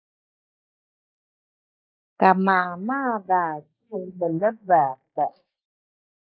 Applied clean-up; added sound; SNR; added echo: neural mask model Resemble Enhance denoiser.